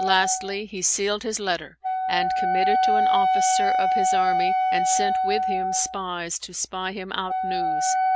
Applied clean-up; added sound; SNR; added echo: none; Wind instrument, woodwind instrument; -4 dB; none.